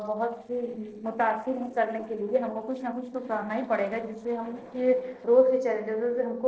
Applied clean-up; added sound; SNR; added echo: neural separator model SepFormer DNS4.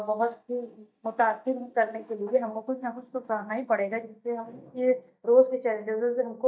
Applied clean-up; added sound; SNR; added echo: neural mask model DeepFilterNet 3.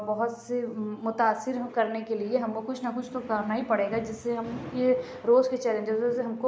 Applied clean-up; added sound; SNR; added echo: none; none; none; none.